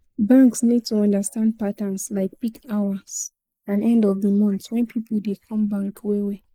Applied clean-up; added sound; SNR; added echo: neural mask model Resemble Enhance denoiser.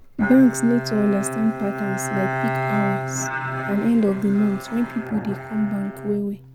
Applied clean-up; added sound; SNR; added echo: none; Bowed string instrument; 6 dB; none.